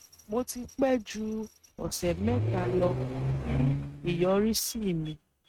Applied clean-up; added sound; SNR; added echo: neural mask model RNNoise.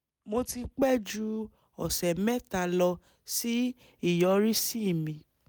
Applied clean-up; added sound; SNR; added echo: none; none; none; none.